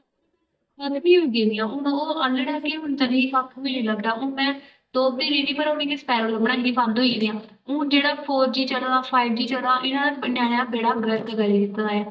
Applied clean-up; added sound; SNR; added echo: neural mask model DeepFilterNet 3.